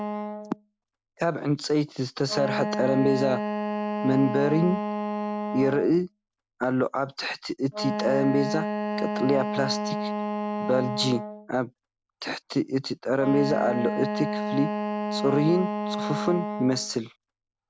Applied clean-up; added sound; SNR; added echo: none; Wind instrument, woodwind instrument; 4 dB; none.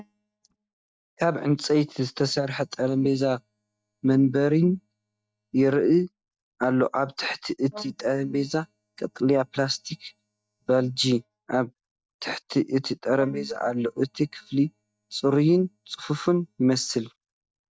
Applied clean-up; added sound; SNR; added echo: neural mask model DeepFilterNet 3.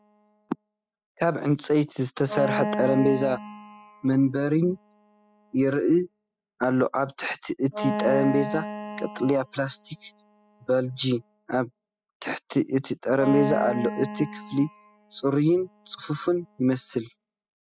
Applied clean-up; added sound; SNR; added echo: classical method spectral subtraction.